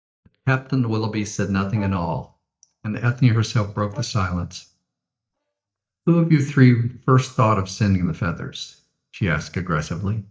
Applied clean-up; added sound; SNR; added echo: neural mask model DeepFilterNet 3.